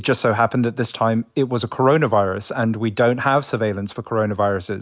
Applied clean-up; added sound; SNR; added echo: none; none; none; none.